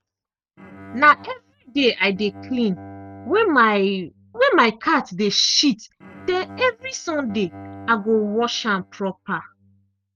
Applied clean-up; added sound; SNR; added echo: neural mask model RNNoise.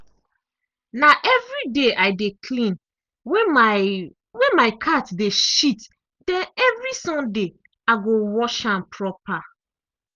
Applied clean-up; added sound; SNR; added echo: none; none; none; none.